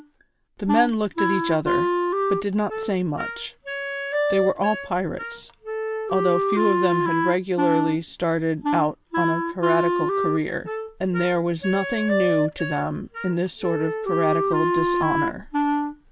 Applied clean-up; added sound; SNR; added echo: none; Wind instrument, woodwind instrument; 0 dB; none.